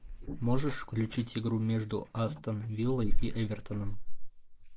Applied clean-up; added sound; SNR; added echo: neural mask model Resemble Enhance denoiser.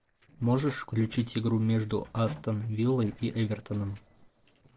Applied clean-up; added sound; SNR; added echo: neural separator model SepFormer DNS4.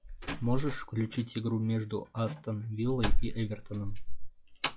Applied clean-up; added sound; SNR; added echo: classical method log-MMSE.